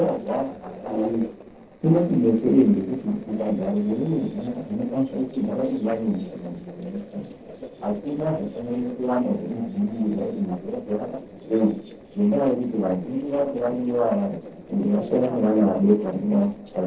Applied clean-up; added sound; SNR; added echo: neural separator model SepFormer DNS4.